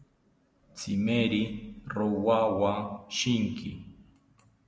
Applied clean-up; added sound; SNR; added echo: none; none; none; none.